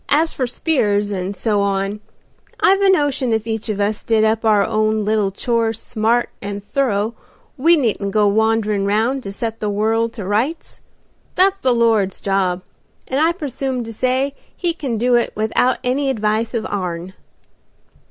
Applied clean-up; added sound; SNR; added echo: none; none; none; none.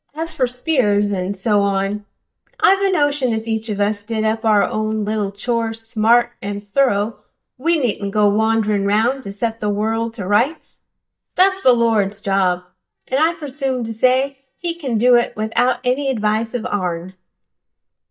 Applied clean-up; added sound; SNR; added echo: neural mask model DeepFilterNet 3.